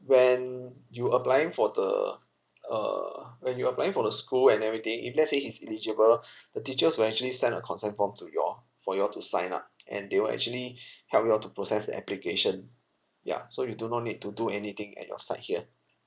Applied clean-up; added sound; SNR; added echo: none; none; none; none.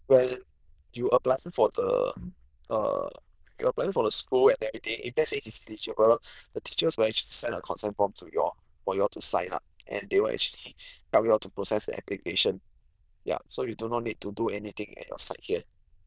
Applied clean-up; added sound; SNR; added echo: neural diffusion model UNIVERSE++.